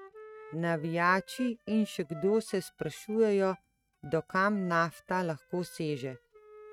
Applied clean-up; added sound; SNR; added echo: neural mask model RNNoise.